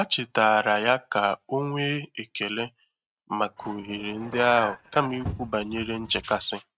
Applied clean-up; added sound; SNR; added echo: neural mask model RNNoise.